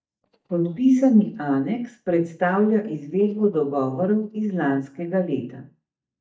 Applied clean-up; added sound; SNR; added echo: neural mask model DeepFilterNet 3.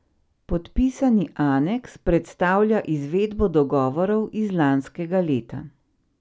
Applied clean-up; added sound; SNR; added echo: none; none; none; none.